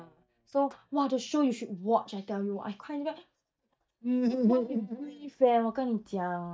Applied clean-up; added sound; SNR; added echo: neural mask model DeepFilterNet 3.